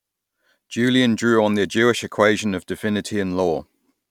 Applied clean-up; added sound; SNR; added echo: none; none; none; none.